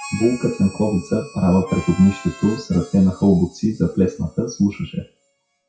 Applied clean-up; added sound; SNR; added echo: classical method WPE with log-MMSE.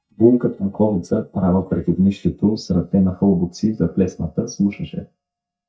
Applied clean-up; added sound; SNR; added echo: neural mask model DeepFilterNet 3.